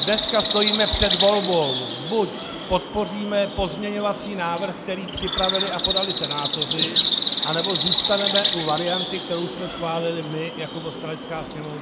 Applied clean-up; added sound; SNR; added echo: none; Bird; 0 dB; none.